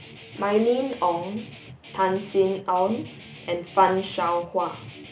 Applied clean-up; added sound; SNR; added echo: none; Guitar; 18 dB; none.